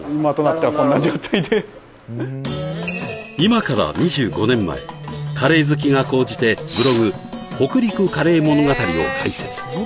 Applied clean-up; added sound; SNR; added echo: none; none; none; none.